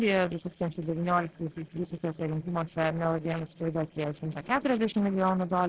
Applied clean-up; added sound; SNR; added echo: neural separator model SepFormer DNS4.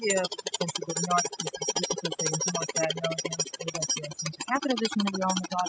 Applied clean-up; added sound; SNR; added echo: classical method spectral subtraction.